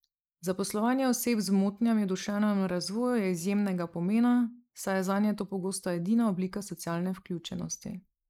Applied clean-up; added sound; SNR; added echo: neural mask model Resemble Enhance denoiser.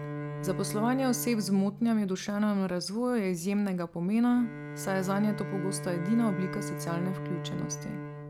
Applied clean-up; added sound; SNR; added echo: none; Bowed string instrument; 9 dB; none.